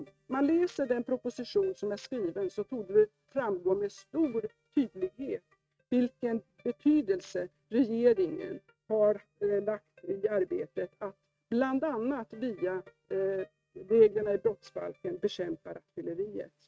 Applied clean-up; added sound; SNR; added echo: neural mask model RNNoise.